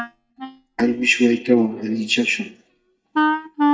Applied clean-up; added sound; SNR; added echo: neural mask model DeepFilterNet 3.